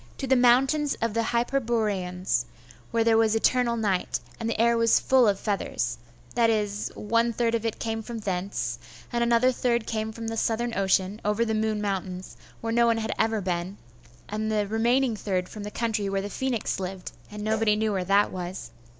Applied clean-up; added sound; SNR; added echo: none; none; none; none.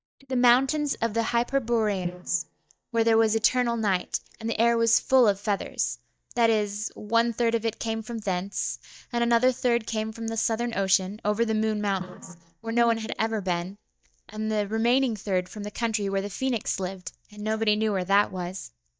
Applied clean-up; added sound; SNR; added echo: neural mask model DeepFilterNet 3.